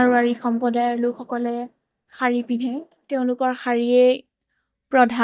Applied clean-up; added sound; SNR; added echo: neural mask model DeepFilterNet 3.